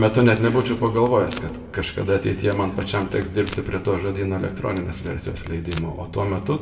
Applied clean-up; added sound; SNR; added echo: none; Packing tape, duct tape; 18 dB; reverberation time 1.4 s.